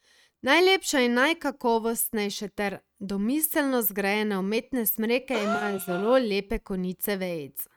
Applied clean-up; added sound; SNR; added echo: neural mask model RNNoise.